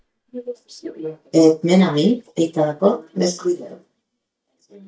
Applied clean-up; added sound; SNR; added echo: neural mask model DeepFilterNet 3.